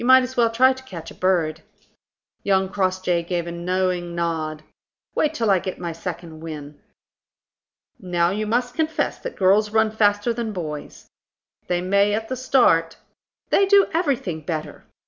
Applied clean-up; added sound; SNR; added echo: none; none; none; none.